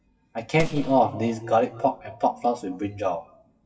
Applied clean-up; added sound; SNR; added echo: classical method WPE with log-MMSE.